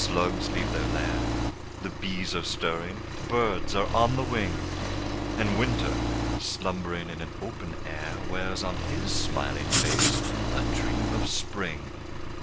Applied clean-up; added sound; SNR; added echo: none; Accelerating, revving, vroom + Writing; 0 dB; none.